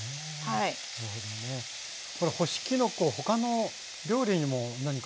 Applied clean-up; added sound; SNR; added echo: none; none; none; none.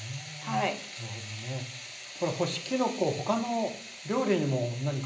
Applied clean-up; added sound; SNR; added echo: none; none; none; reverberation time 0.5 s.